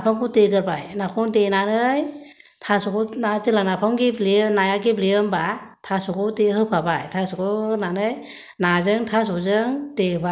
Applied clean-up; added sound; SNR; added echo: none; none; none; none.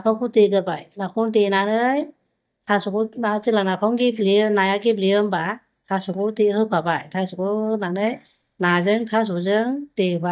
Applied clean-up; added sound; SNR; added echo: neural mask model DeepFilterNet 3.